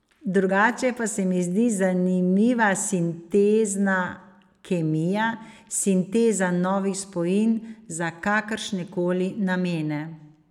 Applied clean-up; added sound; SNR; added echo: none; none; none; none.